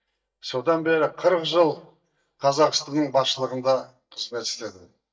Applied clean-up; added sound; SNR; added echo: neural mask model DeepFilterNet 3.